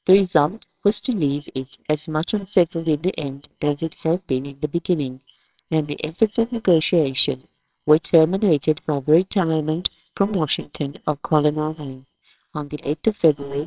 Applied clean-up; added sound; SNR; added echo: neural separator model SepFormer WHAMR!.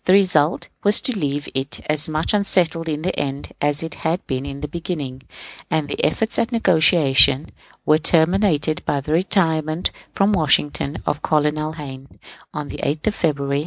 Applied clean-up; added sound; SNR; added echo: none; none; none; none.